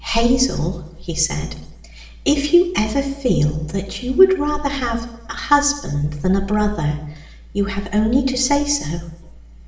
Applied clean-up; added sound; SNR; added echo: none; none; none; reverberation time 0.8 s.